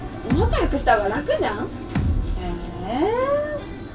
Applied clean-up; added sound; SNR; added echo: none; Bass drum; 3 dB; reverberation time 0.2 s.